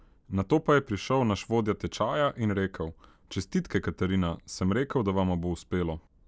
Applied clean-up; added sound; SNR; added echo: none; none; none; none.